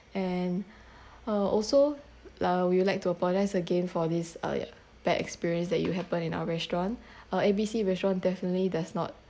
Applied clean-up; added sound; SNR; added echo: none; none; none; none.